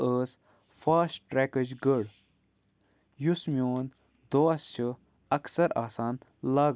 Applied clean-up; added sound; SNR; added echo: none; none; none; none.